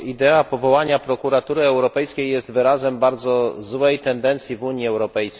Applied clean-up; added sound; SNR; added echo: none; none; none; none.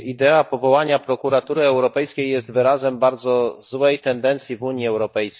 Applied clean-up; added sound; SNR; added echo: neural mask model DeepFilterNet 3.